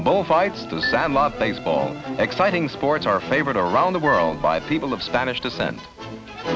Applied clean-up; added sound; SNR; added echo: none; Marimba, xylophone; 13 dB; none.